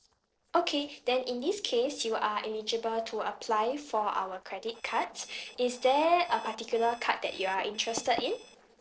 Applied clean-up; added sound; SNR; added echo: neural separator model SepFormer DNS4.